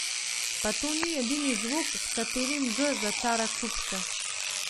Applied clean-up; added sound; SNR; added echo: none; Engine / Domestic sounds, home sounds; -1 dB; none.